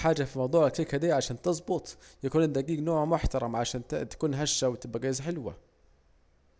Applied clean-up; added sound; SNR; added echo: none; none; none; none.